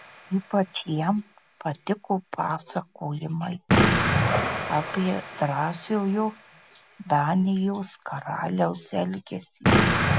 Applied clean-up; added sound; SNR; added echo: none; Explosion; 0 dB; none.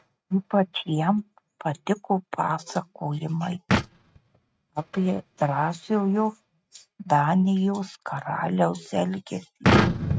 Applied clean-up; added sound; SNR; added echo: neural mask model RNNoise.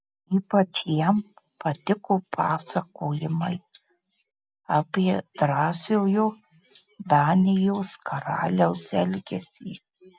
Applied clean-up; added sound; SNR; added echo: none; none; none; none.